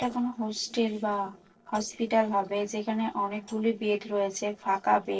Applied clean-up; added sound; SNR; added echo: neural separator model SepFormer DNS4.